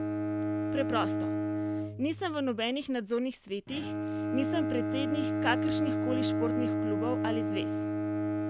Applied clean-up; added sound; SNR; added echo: none; Bowed string instrument; -3 dB; none.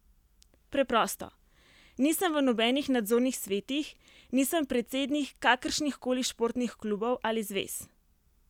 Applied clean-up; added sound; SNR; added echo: none; none; none; none.